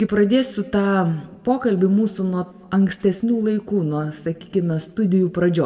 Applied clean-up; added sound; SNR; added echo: none; none; none; reverberation time 1.4 s.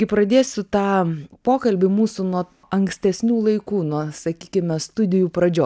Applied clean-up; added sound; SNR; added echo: none; none; none; none.